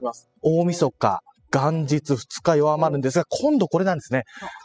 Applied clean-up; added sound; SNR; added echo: classical method spectral subtraction.